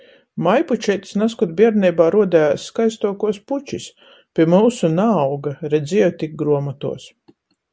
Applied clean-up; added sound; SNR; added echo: none; none; none; none.